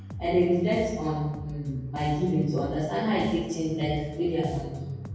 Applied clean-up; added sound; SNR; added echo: none; Bass guitar; 13 dB; reverberation time 1.3 s.